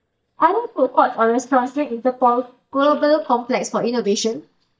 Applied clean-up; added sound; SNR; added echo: neural mask model DeepFilterNet 3.